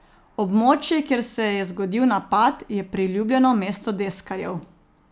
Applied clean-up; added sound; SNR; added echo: none; none; none; none.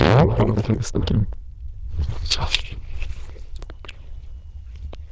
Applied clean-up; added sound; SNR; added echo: neural diffusion model UNIVERSE++.